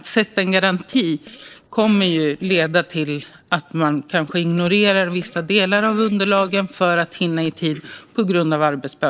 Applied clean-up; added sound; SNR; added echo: neural separator model SepFormer DNS4.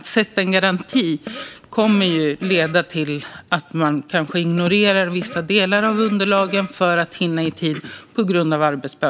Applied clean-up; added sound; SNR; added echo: none; Fart; 19 dB; none.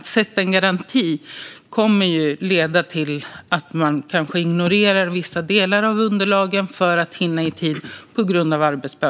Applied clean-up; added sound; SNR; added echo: none; none; none; none.